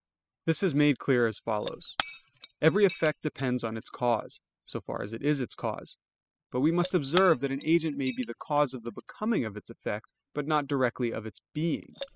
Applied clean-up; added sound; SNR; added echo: classical method spectral subtraction.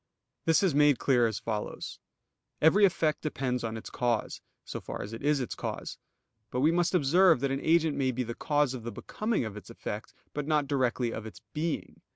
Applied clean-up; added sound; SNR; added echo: none; none; none; none.